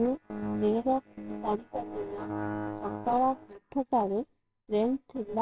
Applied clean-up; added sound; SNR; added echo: neural separator model SepFormer WHAMR!.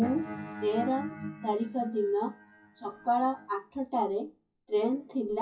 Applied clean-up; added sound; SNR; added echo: classical method WPE with log-MMSE.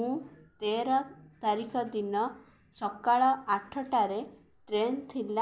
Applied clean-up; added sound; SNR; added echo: none; none; none; none.